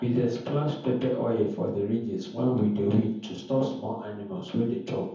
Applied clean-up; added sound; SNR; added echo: none; none; none; reverberation time 0.7 s.